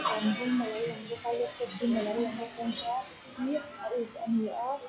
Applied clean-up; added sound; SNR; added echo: classical method log-MMSE.